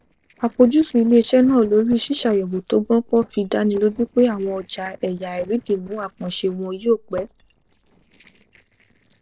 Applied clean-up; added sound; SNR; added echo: neural separator model SepFormer DNS4.